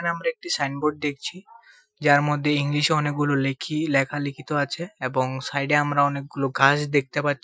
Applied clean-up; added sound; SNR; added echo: classical method Wiener filter.